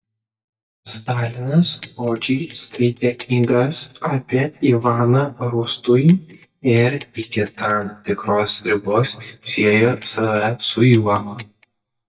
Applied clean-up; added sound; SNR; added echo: neural mask model DeepFilterNet 3.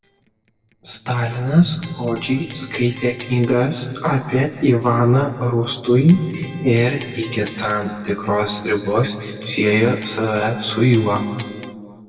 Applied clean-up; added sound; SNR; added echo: neural separator model SepFormer DNS4.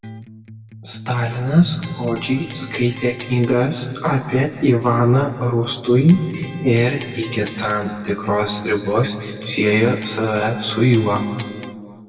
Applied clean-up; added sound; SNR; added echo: none; Electric guitar; 17 dB; reverberation time 2.1 s.